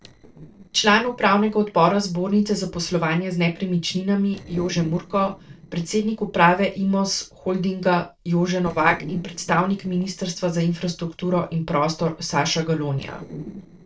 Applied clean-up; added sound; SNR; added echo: neural separator model SepFormer DNS4.